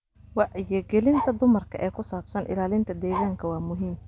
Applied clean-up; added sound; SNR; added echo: none; Bark; 13 dB; none.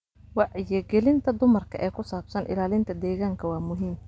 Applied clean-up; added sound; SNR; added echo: none; none; none; none.